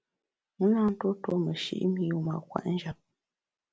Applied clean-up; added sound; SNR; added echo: none; none; none; none.